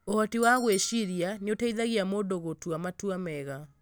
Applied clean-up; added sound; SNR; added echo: none; Bell; 18 dB; none.